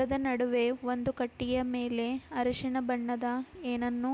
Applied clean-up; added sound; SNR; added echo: none; none; none; none.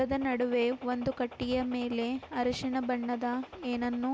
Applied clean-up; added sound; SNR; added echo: none; Gunshot, gunfire; 18 dB; none.